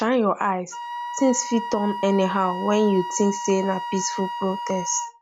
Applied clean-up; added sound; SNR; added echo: none; Wind instrument, woodwind instrument; 8 dB; none.